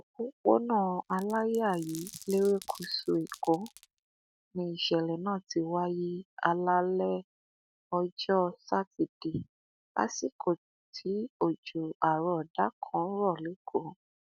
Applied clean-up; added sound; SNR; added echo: none; Glass; 20 dB; none.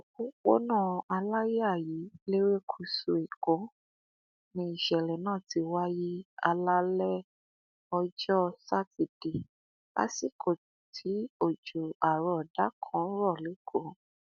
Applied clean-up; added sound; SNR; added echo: none; none; none; none.